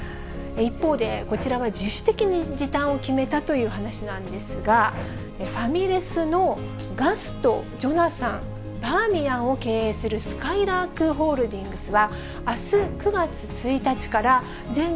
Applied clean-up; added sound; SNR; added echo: none; Bowed string instrument; 17 dB; none.